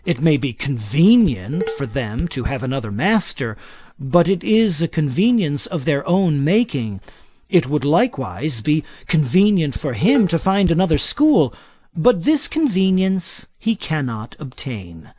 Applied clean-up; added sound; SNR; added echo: none; Dishes, pots, and pans; 10 dB; none.